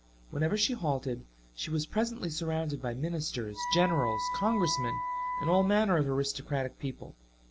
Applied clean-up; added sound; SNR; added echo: none; Wind instrument, woodwind instrument; 4 dB; none.